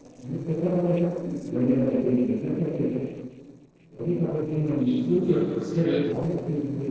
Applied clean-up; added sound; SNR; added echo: neural separator model SepFormer DNS4.